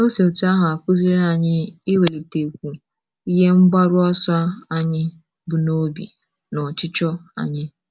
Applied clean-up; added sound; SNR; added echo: none; none; none; none.